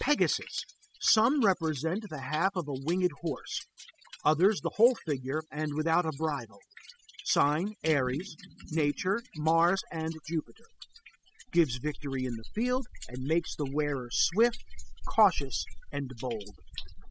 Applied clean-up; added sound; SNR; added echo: classical method spectral subtraction.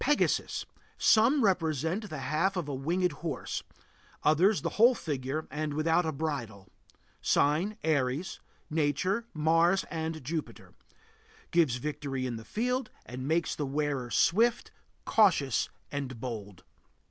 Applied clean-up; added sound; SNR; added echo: none; none; none; none.